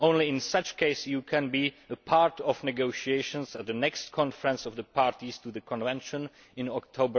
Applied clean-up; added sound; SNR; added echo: none; none; none; none.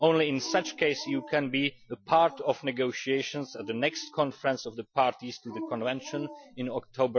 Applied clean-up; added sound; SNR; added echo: classical method Wiener filter.